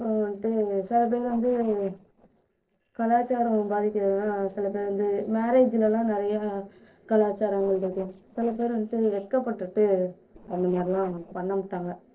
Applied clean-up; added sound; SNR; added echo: neural separator model SepFormer DNS4.